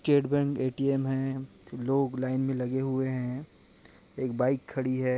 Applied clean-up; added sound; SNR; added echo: none; none; none; none.